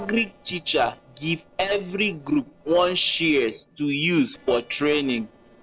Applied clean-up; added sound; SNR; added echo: neural separator model SepFormer DNS4.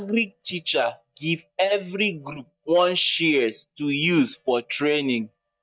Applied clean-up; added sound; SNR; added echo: neural mask model DeepFilterNet 3.